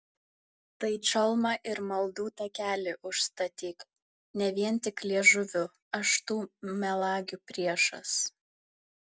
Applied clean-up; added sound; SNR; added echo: none; none; none; none.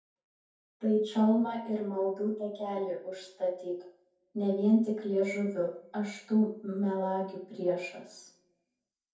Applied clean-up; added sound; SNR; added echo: none; none; none; reverberation time 0.6 s.